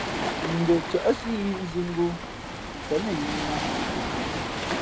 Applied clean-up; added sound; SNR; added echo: none; Waves, surf; 2 dB; none.